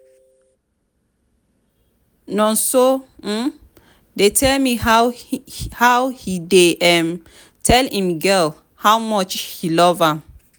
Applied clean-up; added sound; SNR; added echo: none; none; none; none.